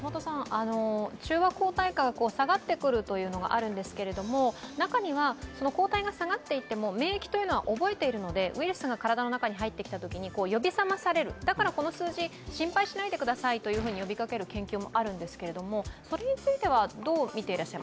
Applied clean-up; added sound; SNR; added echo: none; Gunshot, gunfire; 17 dB; none.